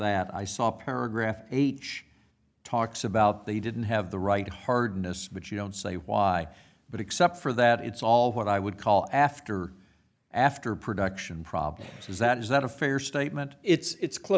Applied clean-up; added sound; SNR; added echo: none; none; none; none.